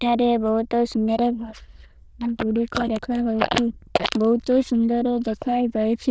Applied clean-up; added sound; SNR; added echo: neural diffusion model UNIVERSE++.